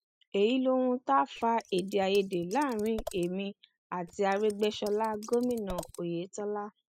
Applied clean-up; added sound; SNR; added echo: classical method spectral subtraction.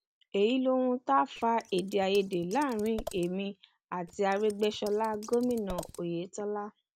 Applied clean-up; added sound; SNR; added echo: none; Scissors; 17 dB; none.